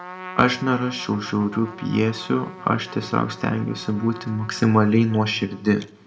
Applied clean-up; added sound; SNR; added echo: none; Trumpet; 17 dB; reverberation time 0.5 s.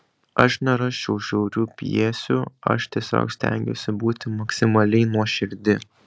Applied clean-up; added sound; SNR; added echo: none; none; none; none.